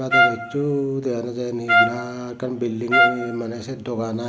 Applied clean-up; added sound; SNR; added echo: none; Trumpet; -3 dB; none.